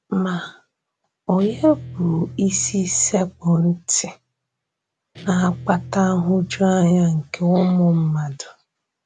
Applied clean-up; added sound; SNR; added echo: none; Guitar; 18 dB; none.